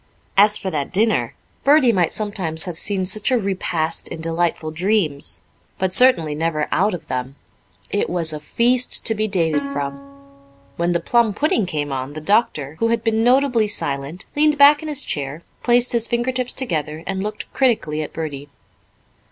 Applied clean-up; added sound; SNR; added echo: none; Plucked string instrument; 10 dB; none.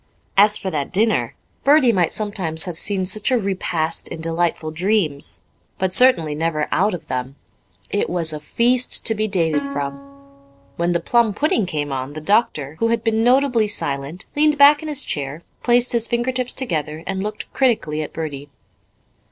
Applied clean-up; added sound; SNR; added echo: neural separator model SepFormer DNS4.